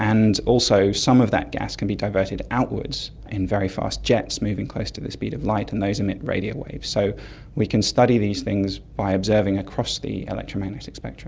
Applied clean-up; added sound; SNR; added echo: none; none; none; none.